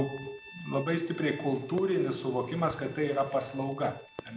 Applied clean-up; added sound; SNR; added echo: none; Bowed string instrument + Fireworks; 17 dB; none.